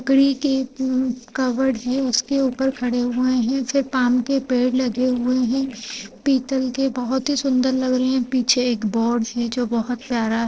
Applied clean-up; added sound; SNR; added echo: neural separator model SepFormer DNS4.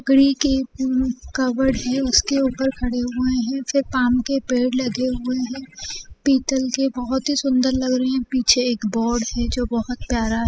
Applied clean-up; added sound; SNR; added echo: classical method spectral subtraction.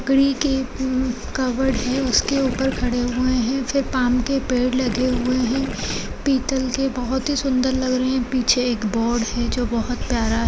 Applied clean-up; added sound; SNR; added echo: none; Gurgling / Liquid; 11 dB; none.